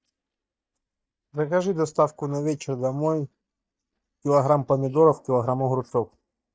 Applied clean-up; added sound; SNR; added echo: neural mask model DeepFilterNet 3.